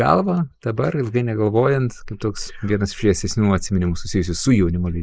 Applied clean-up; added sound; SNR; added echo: neural mask model Resemble Enhance denoiser.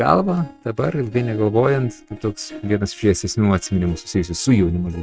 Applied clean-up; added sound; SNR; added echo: neural mask model RNNoise.